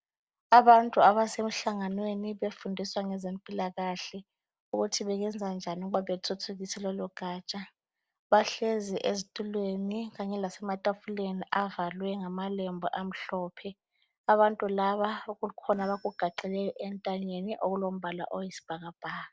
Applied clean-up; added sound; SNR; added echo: neural separator model SepFormer DNS4.